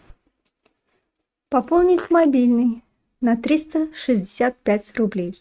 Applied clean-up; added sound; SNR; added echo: neural mask model RNNoise.